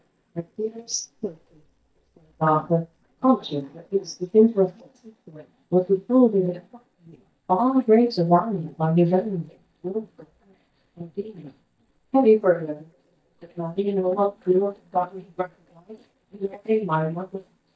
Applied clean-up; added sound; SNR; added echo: neural mask model DeepFilterNet 3.